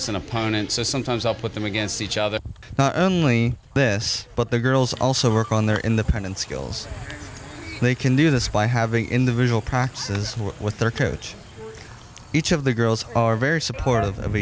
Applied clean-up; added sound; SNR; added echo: none; none; none; none.